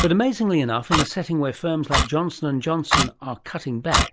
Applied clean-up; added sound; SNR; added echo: none; Clock; 3 dB; none.